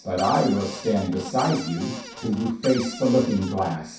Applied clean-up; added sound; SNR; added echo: none; Cupboard open or close; 14 dB; reverberation time 0.6 s.